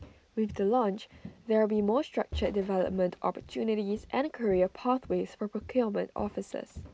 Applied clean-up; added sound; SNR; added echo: none; Walk, footsteps; 18 dB; none.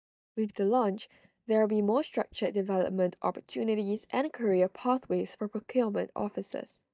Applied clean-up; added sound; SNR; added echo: neural mask model DeepFilterNet 3.